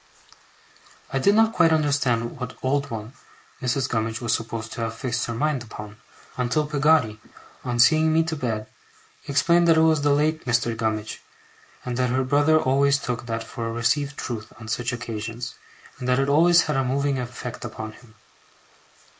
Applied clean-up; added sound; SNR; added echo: neural mask model Resemble Enhance denoiser.